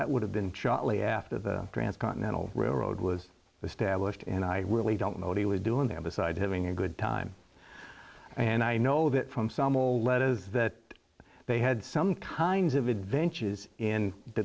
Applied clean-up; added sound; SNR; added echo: none; none; none; none.